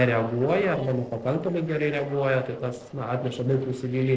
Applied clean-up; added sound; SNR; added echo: neural separator model SepFormer DNS4.